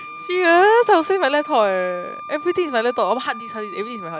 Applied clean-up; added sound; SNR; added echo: none; Wind instrument, woodwind instrument; 14 dB; none.